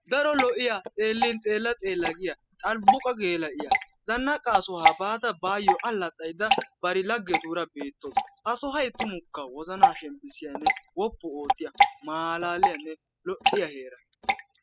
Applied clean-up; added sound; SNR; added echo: classical method spectral subtraction.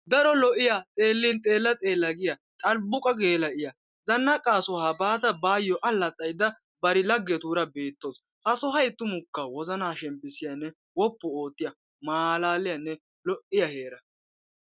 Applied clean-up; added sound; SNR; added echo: none; none; none; none.